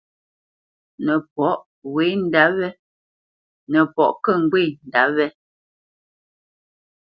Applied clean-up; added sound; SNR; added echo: none; none; none; none.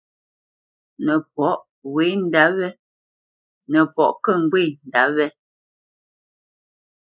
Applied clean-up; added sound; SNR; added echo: neural mask model Resemble Enhance denoiser.